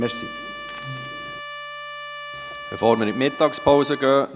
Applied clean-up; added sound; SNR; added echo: none; Trumpet; 12 dB; none.